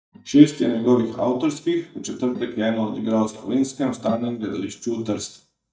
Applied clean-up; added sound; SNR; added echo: neural mask model DeepFilterNet 3.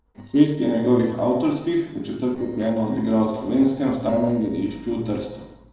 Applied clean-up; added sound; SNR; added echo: neural separator model SepFormer DNS4.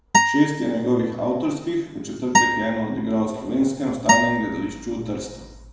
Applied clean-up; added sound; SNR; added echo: none; Acoustic guitar; 0 dB; reverberation time 1.0 s.